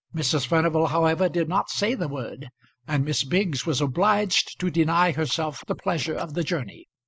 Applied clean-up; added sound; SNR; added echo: neural mask model Resemble Enhance denoiser.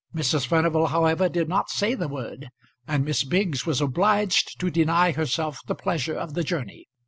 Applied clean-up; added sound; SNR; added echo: none; none; none; none.